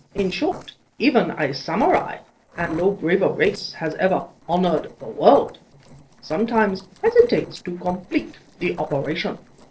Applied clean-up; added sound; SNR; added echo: neural separator model SepFormer DNS4.